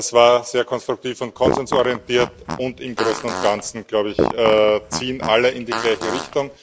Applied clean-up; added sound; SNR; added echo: none; Fart; 6 dB; none.